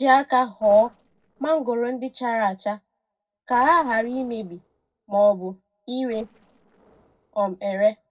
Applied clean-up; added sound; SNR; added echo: neural separator model SepFormer DNS4.